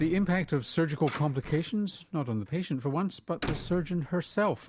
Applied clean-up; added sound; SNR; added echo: none; Door; 14 dB; none.